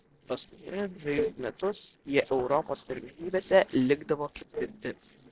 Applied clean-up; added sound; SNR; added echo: neural separator model SepFormer DNS4.